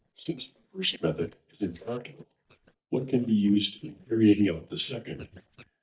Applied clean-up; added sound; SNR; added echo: neural mask model DeepFilterNet 3.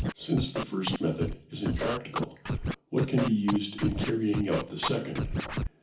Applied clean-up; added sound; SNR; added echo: none; Scratching (performance technique); 3 dB; reverberation time 0.4 s.